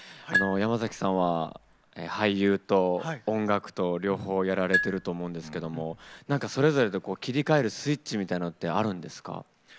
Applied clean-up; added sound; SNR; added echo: none; Marimba, xylophone; 5 dB; none.